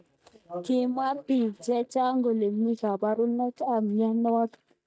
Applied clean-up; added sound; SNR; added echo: neural mask model DeepFilterNet 3.